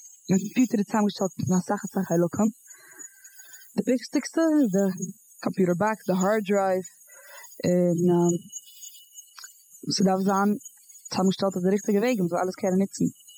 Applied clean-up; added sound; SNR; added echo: classical method spectral subtraction.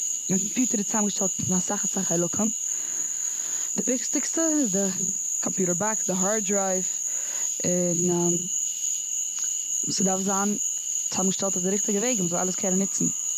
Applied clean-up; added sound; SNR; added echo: none; Frog; -1 dB; none.